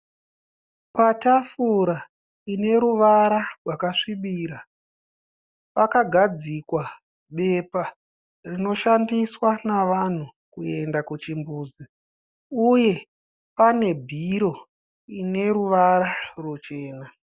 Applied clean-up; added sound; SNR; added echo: none; none; none; none.